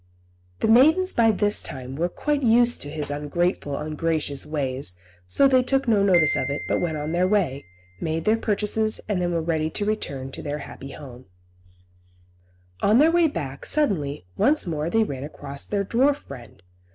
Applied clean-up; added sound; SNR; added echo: none; Marimba, xylophone; 10 dB; none.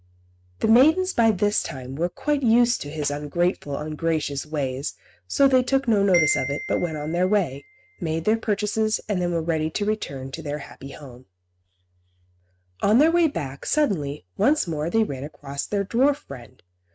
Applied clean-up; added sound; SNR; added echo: neural mask model RNNoise.